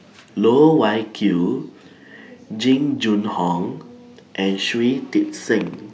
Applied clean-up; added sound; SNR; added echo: none; none; none; none.